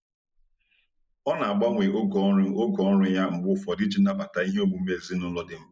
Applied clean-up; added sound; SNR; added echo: neural mask model Resemble Enhance denoiser.